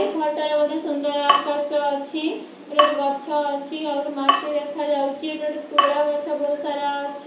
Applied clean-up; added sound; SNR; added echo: none; Drip / Water tap, faucet; 3 dB; reverberation time 0.7 s.